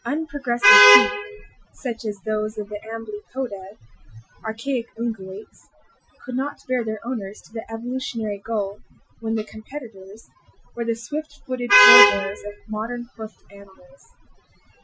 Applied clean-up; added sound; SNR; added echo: classical method Wiener filter.